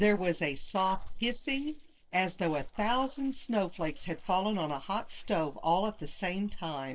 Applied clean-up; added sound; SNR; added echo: neural separator model SepFormer DNS4.